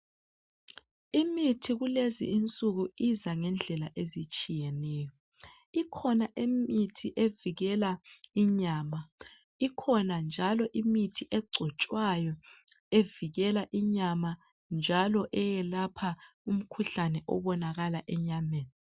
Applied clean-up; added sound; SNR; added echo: none; none; none; none.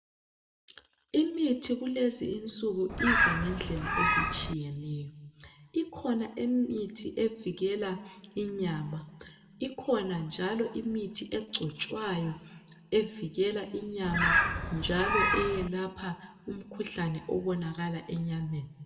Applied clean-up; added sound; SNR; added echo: none; Bird; -4 dB; reverberation time 1.2 s.